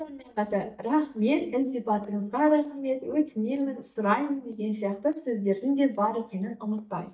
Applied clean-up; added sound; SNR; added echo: neural mask model DeepFilterNet 3.